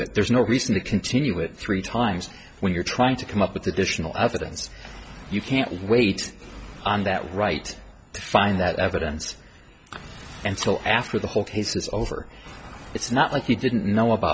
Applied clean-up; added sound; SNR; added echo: none; none; none; none.